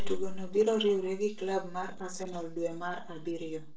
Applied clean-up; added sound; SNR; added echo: neural separator model SepFormer DNS4.